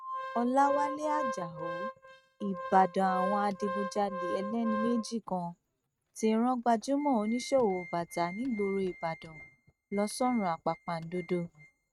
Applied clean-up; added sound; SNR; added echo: neural mask model RNNoise.